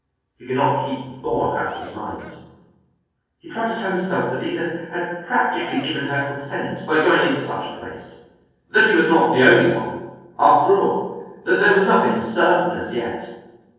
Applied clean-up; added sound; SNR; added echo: neural separator model SepFormer DNS4.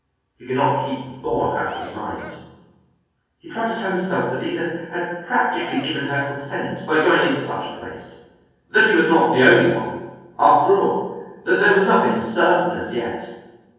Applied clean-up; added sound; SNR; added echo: none; Cheering; 16 dB; reverberation time 1.3 s.